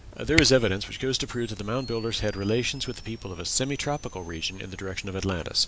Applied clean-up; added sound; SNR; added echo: none; Camera; 10 dB; none.